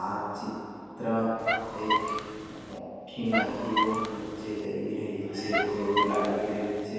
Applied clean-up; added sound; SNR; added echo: none; Squeak; 0 dB; reverberation time 2.1 s.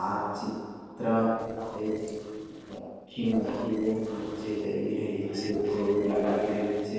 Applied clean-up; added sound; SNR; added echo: neural separator model SepFormer DNS4.